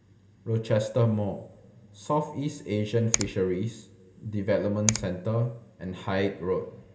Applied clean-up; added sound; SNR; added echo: none; Finger snapping; 6 dB; reverberation time 2.4 s.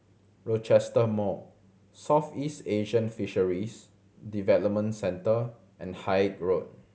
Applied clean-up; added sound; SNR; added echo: none; none; none; none.